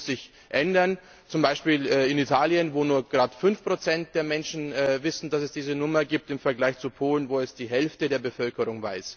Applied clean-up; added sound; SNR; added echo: none; none; none; none.